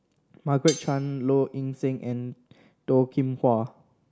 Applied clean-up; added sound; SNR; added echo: none; Cutlery, silverware; 14 dB; none.